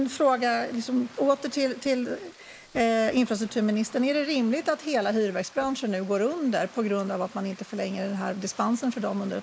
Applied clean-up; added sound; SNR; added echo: neural mask model Resemble Enhance denoiser.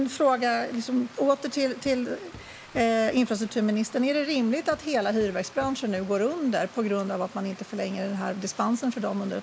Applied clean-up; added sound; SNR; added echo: none; Stream + Walk, footsteps; 20 dB; none.